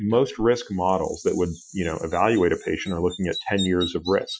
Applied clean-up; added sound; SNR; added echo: classical method Wiener filter.